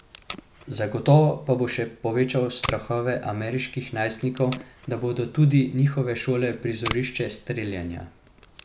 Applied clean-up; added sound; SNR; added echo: none; Packing tape, duct tape; 15 dB; none.